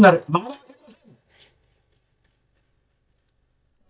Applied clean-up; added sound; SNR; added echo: neural mask model DeepFilterNet 3.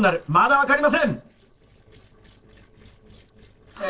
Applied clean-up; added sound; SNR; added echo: neural separator model SepFormer DNS4.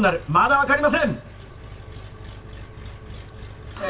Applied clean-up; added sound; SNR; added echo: none; Engine; 14 dB; reverberation time 0.1 s.